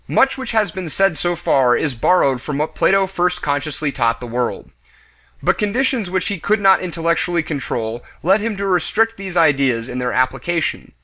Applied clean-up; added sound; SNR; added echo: none; none; none; none.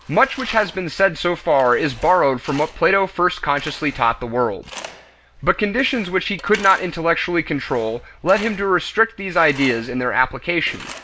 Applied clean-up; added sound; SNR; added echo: none; Tools; 19 dB; none.